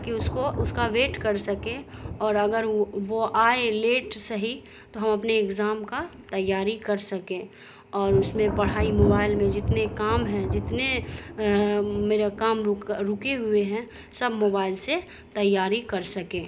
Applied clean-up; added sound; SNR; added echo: none; Thunder; 8 dB; none.